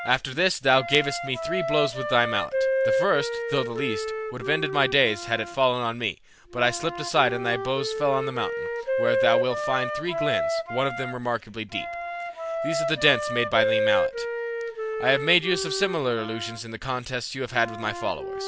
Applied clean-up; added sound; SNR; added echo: none; Wind instrument, woodwind instrument; 3 dB; none.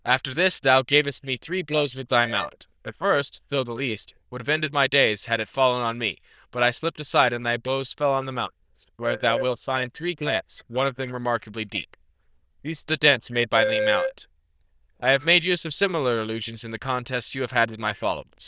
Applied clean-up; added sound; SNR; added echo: neural diffusion model UNIVERSE++.